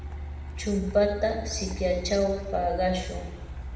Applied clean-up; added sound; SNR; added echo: none; Truck; 7 dB; reverberation time 1.0 s.